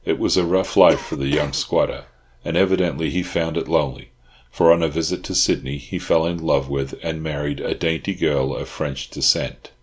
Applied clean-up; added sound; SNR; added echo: none; Cough; 12 dB; none.